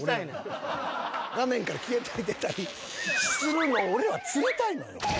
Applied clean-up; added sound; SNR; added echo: none; none; none; none.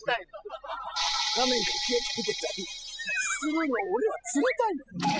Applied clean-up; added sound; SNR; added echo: classical method spectral subtraction.